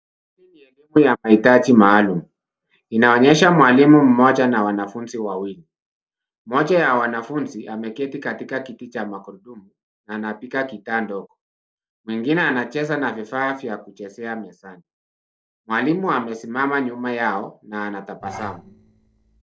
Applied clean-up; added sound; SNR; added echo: neural separator model SepFormer DNS4.